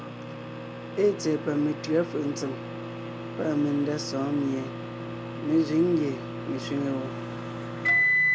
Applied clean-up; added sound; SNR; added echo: none; Microwave oven; 2 dB; none.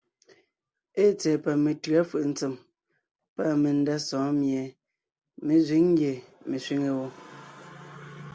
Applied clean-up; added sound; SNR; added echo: none; none; none; none.